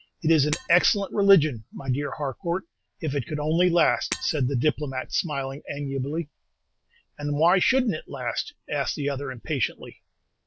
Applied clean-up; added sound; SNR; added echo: neural separator model SepFormer DNS4.